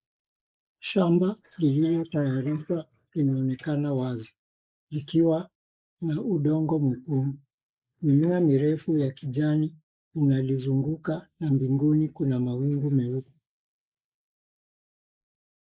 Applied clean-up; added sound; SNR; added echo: neural mask model Resemble Enhance denoiser.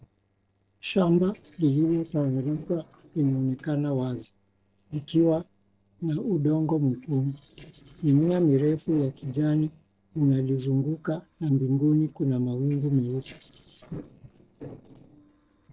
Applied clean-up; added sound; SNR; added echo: neural separator model SepFormer DNS4.